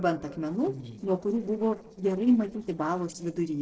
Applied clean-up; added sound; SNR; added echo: neural separator model SepFormer DNS4.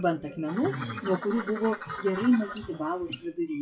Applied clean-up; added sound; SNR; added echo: classical method WPE with log-MMSE.